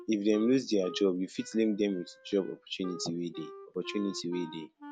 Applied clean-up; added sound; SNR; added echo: none; Wind instrument, woodwind instrument; 17 dB; none.